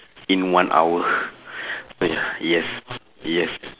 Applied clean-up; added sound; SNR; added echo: none; none; none; none.